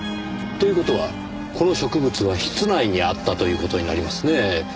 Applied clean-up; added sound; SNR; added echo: none; Acoustic guitar / Strum; 16 dB; none.